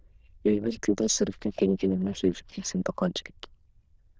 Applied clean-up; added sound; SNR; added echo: neural diffusion model UNIVERSE++.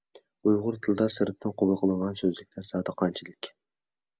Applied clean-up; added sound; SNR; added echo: none; none; none; none.